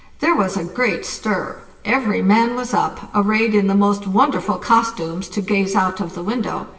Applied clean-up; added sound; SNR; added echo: none; none; none; reverberation time 1.4 s.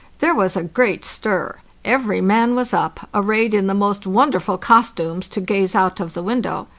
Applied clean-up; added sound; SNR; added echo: none; none; none; none.